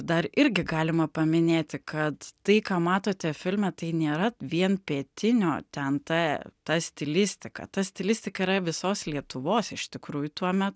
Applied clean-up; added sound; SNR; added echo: none; none; none; none.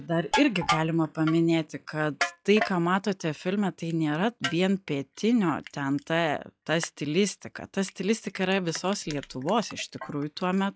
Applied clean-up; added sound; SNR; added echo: classical method log-MMSE.